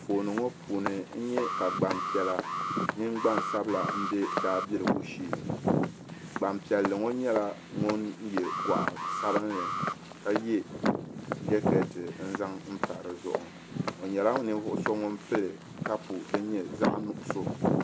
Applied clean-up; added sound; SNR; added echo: none; Walk, footsteps + Alarm; 1 dB; none.